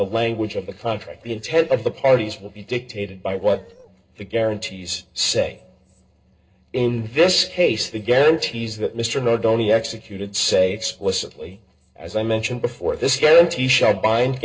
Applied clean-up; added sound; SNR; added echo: neural separator model SepFormer DNS4.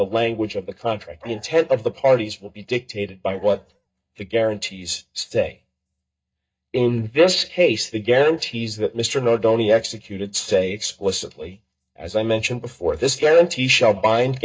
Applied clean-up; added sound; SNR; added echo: neural mask model DeepFilterNet 3.